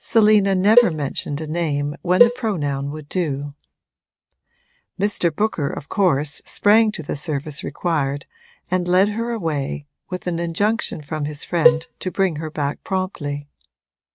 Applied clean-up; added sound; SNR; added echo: neural mask model RNNoise.